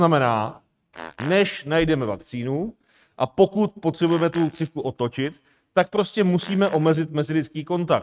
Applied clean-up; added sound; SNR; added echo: neural mask model RNNoise.